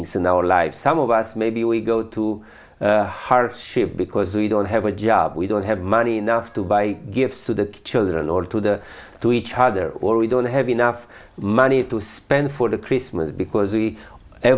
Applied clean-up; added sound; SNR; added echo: none; none; none; none.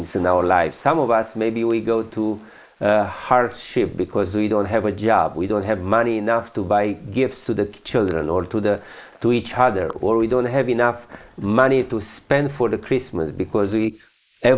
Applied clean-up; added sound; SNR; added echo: neural mask model Resemble Enhance denoiser.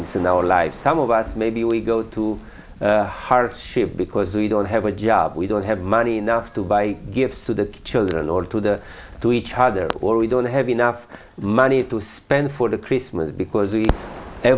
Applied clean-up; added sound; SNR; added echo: none; Crackle; 16 dB; none.